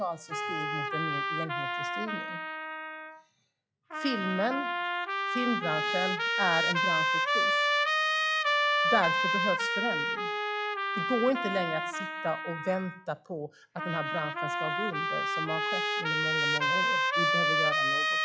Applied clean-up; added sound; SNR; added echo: classical method log-MMSE.